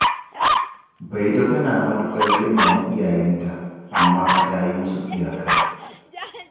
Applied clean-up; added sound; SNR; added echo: none; Dog; 1 dB; reverberation time 1.2 s.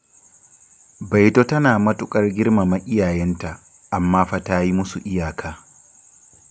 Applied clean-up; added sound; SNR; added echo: none; none; none; none.